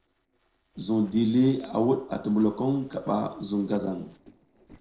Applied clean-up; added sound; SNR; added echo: neural separator model SepFormer DNS4.